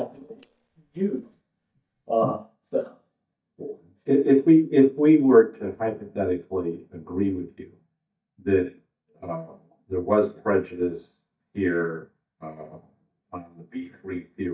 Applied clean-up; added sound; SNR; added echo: neural mask model DeepFilterNet 3.